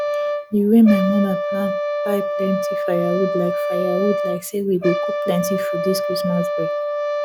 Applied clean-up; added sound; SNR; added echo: none; Brass instrument; 1 dB; none.